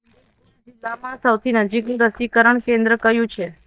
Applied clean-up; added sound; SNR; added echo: neural mask model DeepFilterNet 3.